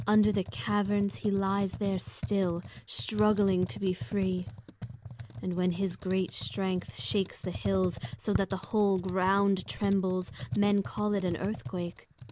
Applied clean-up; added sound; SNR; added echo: none; Computer keyboard; 11 dB; none.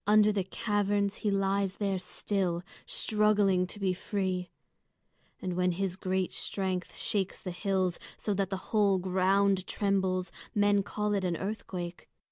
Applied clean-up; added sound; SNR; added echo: none; none; none; none.